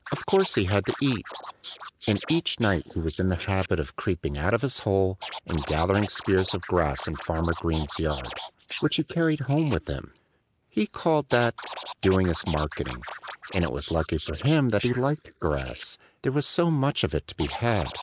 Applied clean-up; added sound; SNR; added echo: neural mask model Resemble Enhance denoiser.